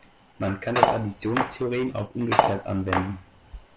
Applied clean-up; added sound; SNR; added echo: none; Cutlery, silverware; -3 dB; none.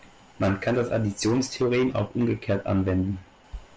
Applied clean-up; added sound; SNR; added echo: none; none; none; none.